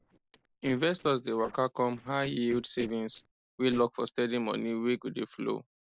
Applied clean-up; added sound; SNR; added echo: neural separator model SepFormer DNS4.